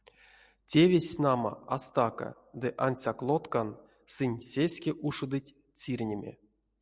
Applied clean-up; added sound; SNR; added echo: none; none; none; none.